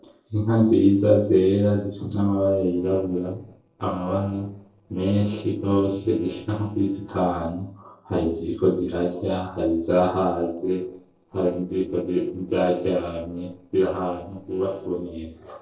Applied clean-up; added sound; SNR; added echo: neural separator model SepFormer DNS4.